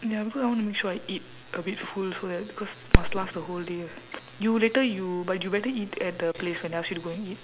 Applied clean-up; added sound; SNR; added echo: none; Fireworks; 2 dB; none.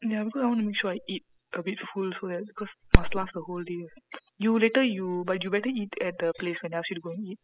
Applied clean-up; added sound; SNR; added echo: classical method spectral subtraction.